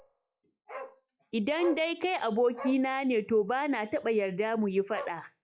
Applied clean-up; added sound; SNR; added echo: classical method log-MMSE.